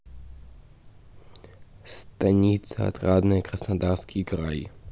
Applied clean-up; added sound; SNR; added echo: none; none; none; none.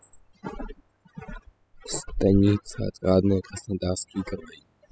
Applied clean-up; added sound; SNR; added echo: classical method spectral subtraction.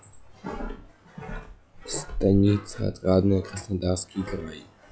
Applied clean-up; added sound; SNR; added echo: classical method log-MMSE.